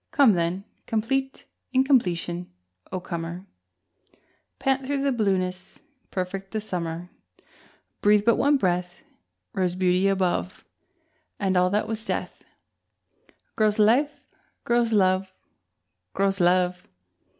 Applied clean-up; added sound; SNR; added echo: none; none; none; none.